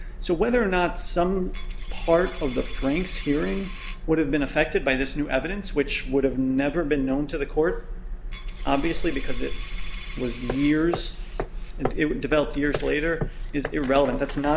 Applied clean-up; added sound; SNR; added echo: none; Hammer + Coin (dropping); 10 dB; none.